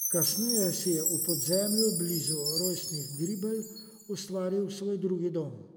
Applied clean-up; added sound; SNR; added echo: none; Chime; 2 dB; none.